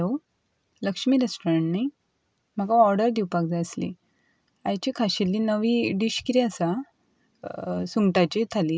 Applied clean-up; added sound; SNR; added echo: none; none; none; none.